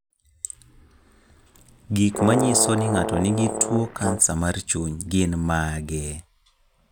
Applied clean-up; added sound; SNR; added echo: none; Brass instrument; 3 dB; none.